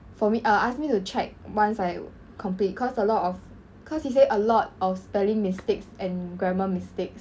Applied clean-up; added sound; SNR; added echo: none; none; none; none.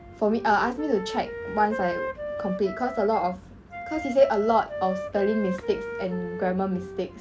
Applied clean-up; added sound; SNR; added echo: none; Wind instrument, woodwind instrument; 9 dB; none.